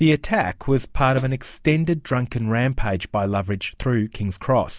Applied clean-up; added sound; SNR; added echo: none; Hi-hat; 17 dB; none.